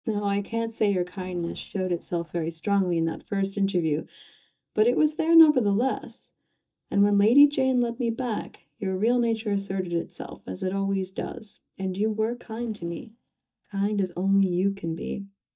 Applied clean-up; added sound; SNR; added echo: neural mask model DeepFilterNet 3.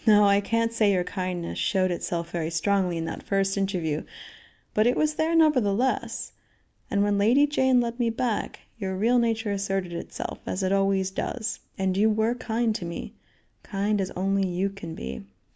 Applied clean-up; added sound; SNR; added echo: none; none; none; none.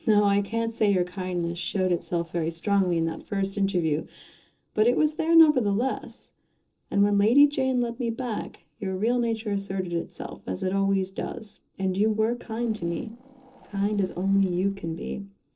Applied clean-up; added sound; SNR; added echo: neural separator model SepFormer DNS4.